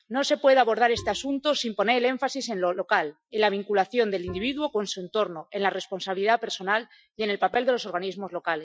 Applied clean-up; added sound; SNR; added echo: classical method Wiener filter.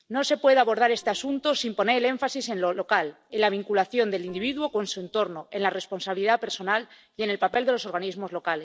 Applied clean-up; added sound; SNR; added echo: neural separator model SepFormer DNS4.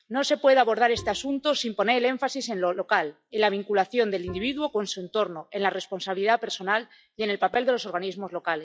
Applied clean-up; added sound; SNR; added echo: classical method log-MMSE.